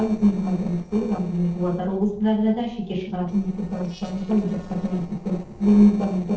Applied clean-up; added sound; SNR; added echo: neural separator model SepFormer DNS4.